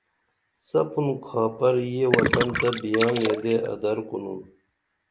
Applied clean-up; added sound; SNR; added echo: none; Gurgling; 1 dB; none.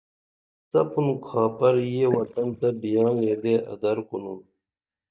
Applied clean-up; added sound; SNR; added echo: neural mask model DeepFilterNet 3.